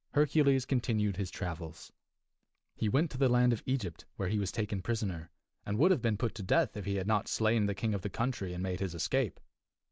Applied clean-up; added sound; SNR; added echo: none; none; none; none.